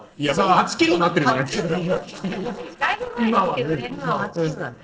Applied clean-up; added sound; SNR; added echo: neural separator model SepFormer DNS4.